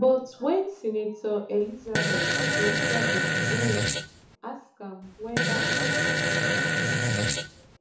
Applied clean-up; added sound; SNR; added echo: none; Fart; -5 dB; reverberation time 0.7 s.